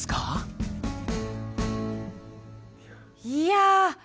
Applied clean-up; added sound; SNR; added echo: none; none; none; none.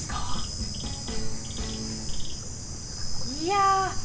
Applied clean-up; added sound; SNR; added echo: none; Bird / Insect; -2 dB; reverberation time 0.6 s.